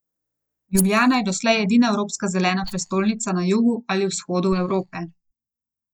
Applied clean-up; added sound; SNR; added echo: neural mask model DeepFilterNet 3.